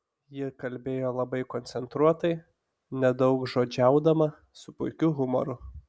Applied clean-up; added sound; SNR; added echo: none; none; none; none.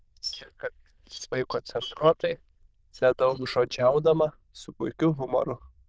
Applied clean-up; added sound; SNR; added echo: neural diffusion model UNIVERSE++.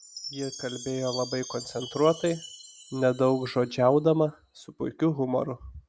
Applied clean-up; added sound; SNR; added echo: none; Chime; 17 dB; none.